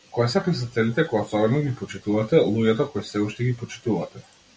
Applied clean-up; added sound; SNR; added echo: none; none; none; none.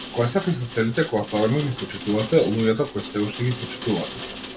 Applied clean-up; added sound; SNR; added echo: none; Rain; 11 dB; none.